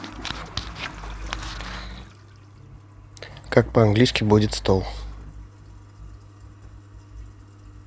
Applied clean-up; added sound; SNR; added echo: none; Toilet flush; 19 dB; none.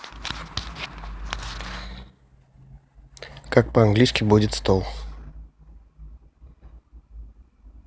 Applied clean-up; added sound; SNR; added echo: none; none; none; none.